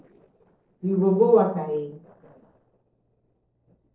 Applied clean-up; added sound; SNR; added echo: neural separator model SepFormer DNS4.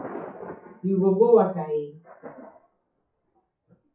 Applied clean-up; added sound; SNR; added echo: classical method WPE with log-MMSE.